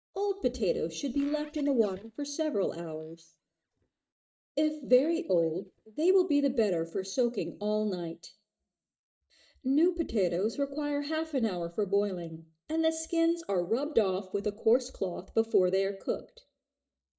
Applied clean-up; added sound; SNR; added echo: neural mask model DeepFilterNet 3.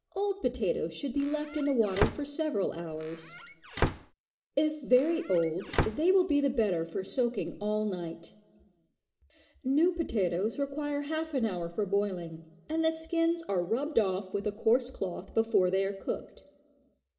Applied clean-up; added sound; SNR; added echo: none; Squeak / Slam / Wood; 5 dB; reverberation time 2.2 s.